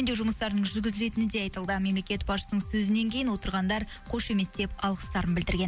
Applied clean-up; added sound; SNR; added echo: none; none; none; none.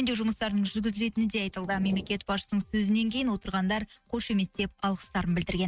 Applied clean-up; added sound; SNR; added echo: neural mask model RNNoise.